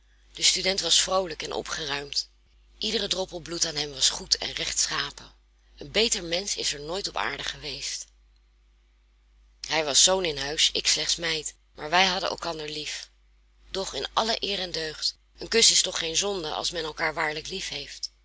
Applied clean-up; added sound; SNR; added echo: none; none; none; none.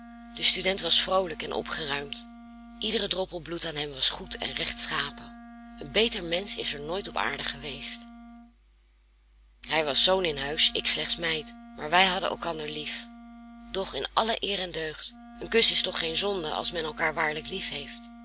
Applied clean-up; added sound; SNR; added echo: none; Wind instrument, woodwind instrument; 19 dB; none.